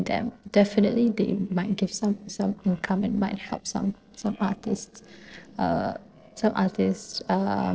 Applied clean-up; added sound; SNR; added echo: neural separator model SepFormer DNS4.